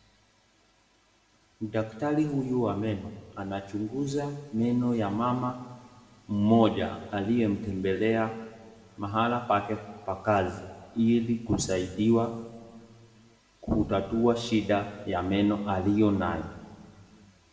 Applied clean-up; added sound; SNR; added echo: none; none; none; reverberation time 1.4 s.